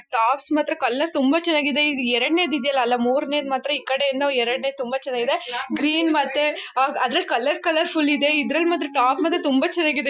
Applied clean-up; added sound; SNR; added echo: classical method Wiener filter.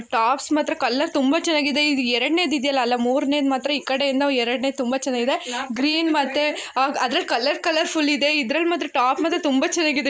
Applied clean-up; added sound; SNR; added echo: neural mask model Resemble Enhance denoiser.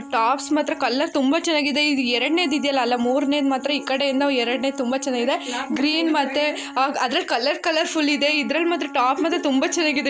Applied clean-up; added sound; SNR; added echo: none; Wind instrument, woodwind instrument; 16 dB; none.